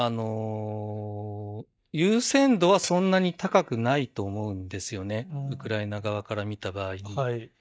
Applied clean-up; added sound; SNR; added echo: neural mask model DeepFilterNet 3.